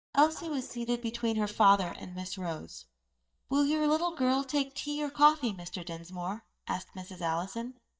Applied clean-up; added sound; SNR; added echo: neural mask model DeepFilterNet 3.